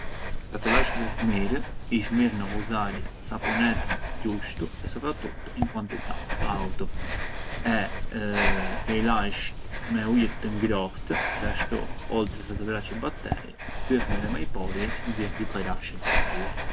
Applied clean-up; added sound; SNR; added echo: none; Breathing; -1 dB; none.